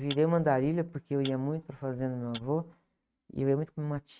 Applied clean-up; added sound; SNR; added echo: neural mask model RNNoise.